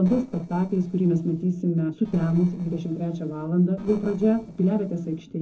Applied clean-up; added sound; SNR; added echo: neural separator model SepFormer DNS4.